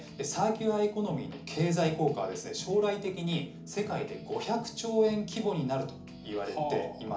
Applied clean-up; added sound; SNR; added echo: none; none; none; reverberation time 0.4 s.